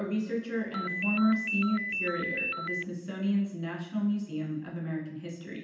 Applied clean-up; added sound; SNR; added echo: none; Ringtone; 2 dB; reverberation time 0.9 s.